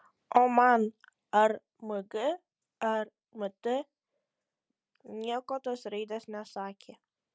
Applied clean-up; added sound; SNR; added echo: none; none; none; none.